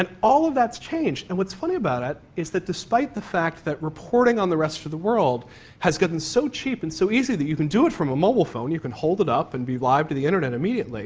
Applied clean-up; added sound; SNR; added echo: none; none; none; none.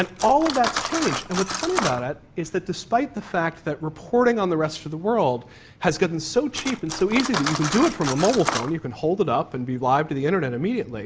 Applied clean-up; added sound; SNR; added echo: none; Cutlery, silverware; 9 dB; none.